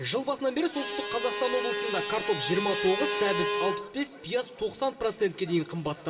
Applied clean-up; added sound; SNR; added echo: none; Bowed string instrument; 2 dB; reverberation time 1.1 s.